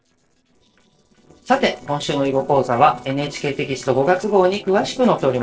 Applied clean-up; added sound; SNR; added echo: neural separator model SepFormer DNS4.